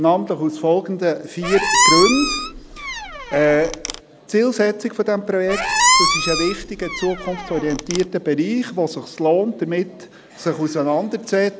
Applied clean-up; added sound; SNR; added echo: none; Squeak; 0 dB; none.